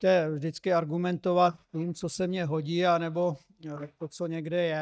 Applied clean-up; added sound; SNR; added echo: neural mask model DeepFilterNet 3.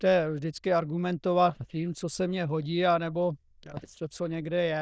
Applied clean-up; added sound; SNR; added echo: neural diffusion model UNIVERSE++.